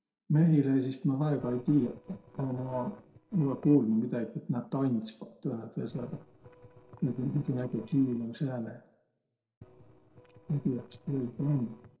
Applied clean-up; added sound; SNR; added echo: neural separator model SepFormer DNS4.